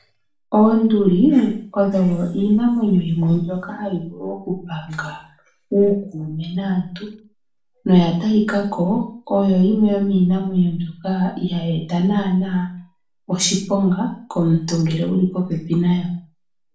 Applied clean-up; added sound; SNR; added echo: none; none; none; reverberation time 0.4 s.